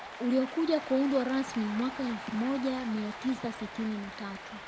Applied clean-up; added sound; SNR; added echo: none; Cheering; 11 dB; none.